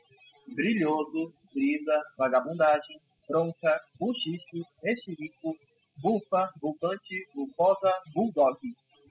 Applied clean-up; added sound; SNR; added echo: classical method spectral subtraction.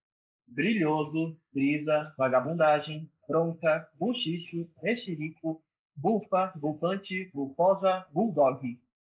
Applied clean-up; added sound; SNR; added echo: neural mask model Resemble Enhance denoiser.